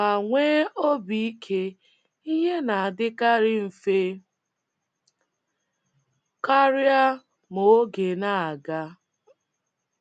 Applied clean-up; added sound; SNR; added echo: none; none; none; none.